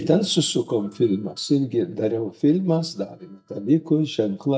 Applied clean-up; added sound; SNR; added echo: neural mask model DeepFilterNet 3.